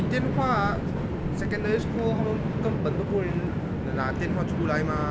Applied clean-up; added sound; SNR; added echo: none; Train; -2 dB; none.